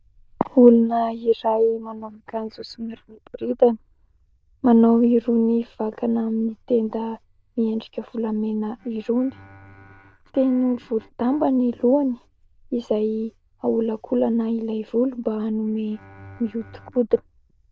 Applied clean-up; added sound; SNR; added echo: neural diffusion model UNIVERSE++.